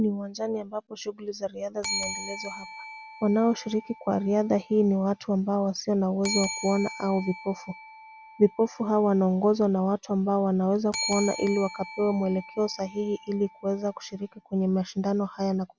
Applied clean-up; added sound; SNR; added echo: none; Bell; 12 dB; none.